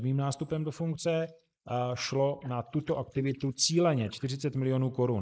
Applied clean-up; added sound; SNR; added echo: neural mask model Resemble Enhance denoiser.